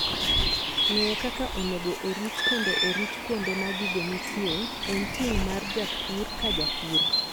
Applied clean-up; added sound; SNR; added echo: none; Bird + Bird; -4 dB; none.